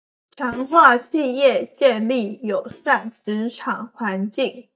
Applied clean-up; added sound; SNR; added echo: neural mask model DeepFilterNet 3.